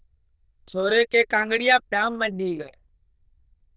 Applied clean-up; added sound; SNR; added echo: neural diffusion model UNIVERSE++.